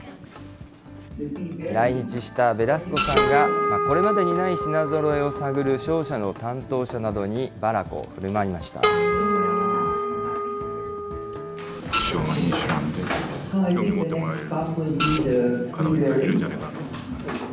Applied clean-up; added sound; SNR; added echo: none; Printer + Harp; -1 dB; none.